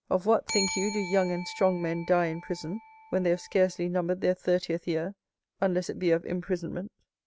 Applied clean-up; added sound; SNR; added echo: none; Bell; 11 dB; none.